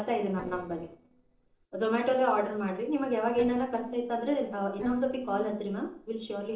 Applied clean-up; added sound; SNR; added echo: neural separator model SepFormer DNS4.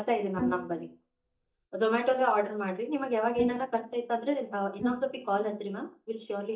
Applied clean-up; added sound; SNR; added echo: neural mask model DeepFilterNet 3.